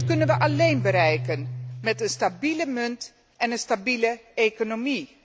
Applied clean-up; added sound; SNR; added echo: none; Guitar; 7 dB; none.